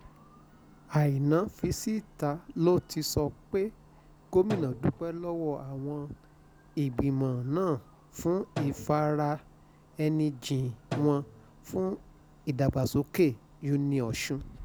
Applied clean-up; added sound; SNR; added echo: none; Drum + Clock; 16 dB; none.